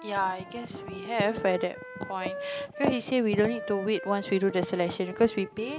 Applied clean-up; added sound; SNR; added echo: none; Wind instrument, woodwind instrument; 12 dB; none.